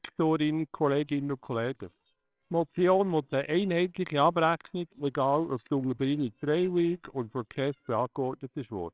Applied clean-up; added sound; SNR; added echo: neural separator model SepFormer WHAMR!.